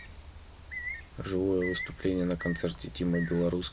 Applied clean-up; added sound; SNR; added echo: none; Bird; 11 dB; none.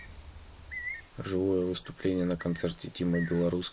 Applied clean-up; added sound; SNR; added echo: neural mask model Resemble Enhance denoiser.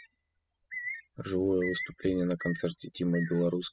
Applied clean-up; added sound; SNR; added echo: classical method spectral subtraction.